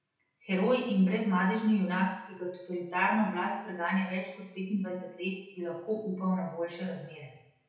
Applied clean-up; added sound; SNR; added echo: none; none; none; reverberation time 0.9 s.